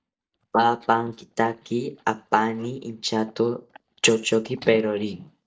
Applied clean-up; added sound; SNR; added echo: neural mask model DeepFilterNet 3.